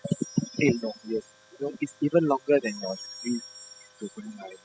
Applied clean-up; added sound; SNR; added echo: classical method spectral subtraction.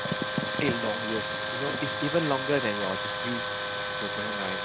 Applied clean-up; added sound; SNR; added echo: none; Tools; -1 dB; none.